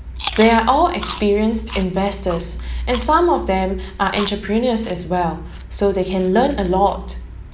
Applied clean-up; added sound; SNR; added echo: none; Chewing, mastication; 18 dB; none.